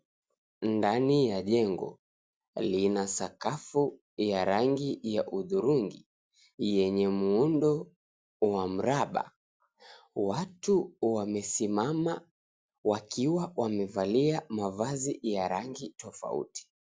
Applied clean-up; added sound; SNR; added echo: none; none; none; none.